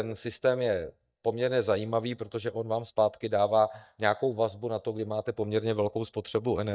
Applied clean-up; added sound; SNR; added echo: neural mask model DeepFilterNet 3.